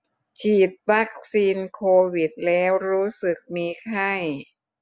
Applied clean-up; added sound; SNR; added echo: none; none; none; none.